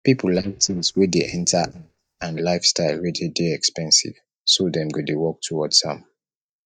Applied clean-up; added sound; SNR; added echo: neural mask model DeepFilterNet 3.